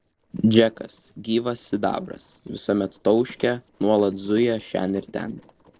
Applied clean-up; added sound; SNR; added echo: neural separator model SepFormer DNS4.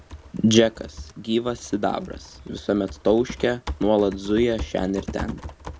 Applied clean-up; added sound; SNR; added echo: none; Typing; 14 dB; none.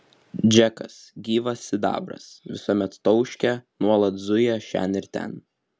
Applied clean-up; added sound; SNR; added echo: none; none; none; none.